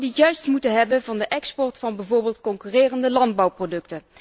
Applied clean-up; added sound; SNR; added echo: none; none; none; none.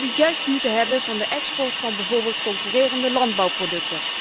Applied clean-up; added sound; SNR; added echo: none; Hiss; 2 dB; none.